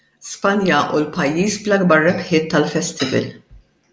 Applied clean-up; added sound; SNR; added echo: none; none; none; none.